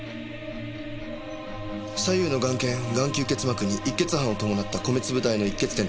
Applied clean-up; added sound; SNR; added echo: none; Bird vocalization, bird call, bird song; 16 dB; none.